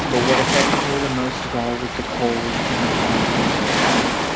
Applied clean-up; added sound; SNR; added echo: none; Waves, surf; -5 dB; none.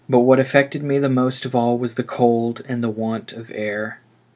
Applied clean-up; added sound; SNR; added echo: none; none; none; none.